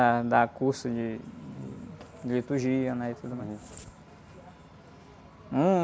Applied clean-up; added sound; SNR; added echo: none; none; none; none.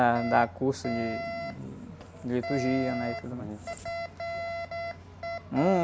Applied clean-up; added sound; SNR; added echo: none; Alarm; 6 dB; none.